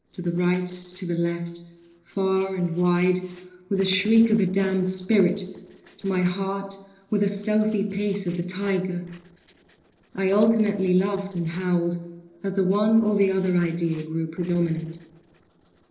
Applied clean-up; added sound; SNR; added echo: neural separator model SepFormer DNS4.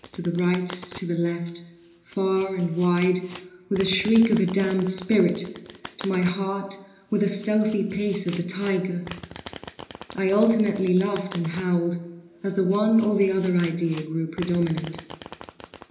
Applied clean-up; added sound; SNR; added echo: none; Domestic sounds, home sounds; 19 dB; reverberation time 1.0 s.